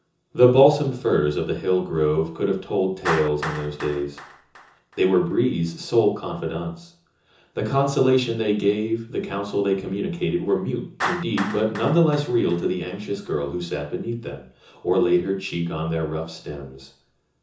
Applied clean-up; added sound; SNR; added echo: none; Clapping; 16 dB; reverberation time 0.6 s.